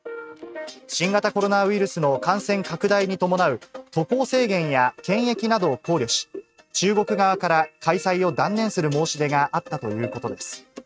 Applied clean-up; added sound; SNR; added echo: neural mask model RNNoise.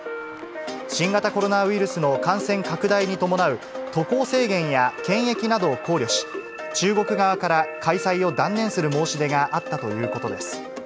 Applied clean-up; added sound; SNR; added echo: none; Organ; 17 dB; none.